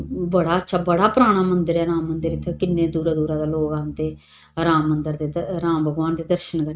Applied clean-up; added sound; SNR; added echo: neural mask model RNNoise.